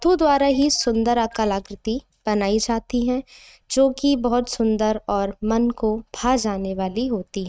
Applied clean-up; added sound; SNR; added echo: neural mask model RNNoise.